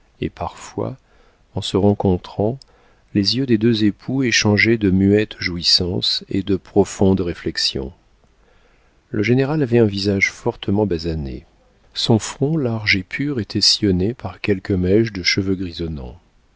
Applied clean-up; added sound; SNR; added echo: none; none; none; none.